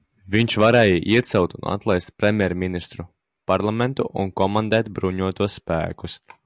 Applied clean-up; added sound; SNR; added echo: none; none; none; none.